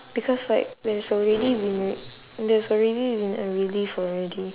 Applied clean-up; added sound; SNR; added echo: none; none; none; none.